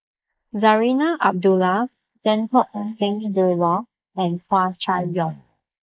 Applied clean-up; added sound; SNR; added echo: neural mask model Resemble Enhance denoiser.